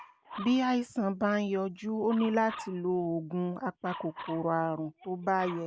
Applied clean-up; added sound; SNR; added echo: none; Dog; 17 dB; none.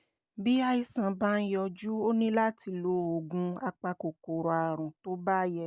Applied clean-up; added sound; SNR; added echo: none; none; none; none.